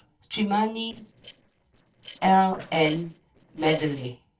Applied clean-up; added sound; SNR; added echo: neural separator model SepFormer DNS4.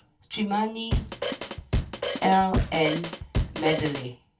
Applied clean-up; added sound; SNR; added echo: none; Drum kit; 1 dB; reverberation time 0.2 s.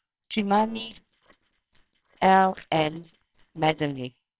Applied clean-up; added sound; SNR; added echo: neural separator model SepFormer WHAMR!.